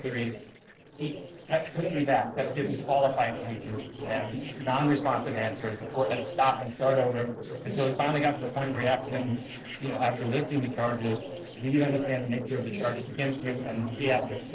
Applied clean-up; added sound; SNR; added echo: neural separator model SepFormer DNS4.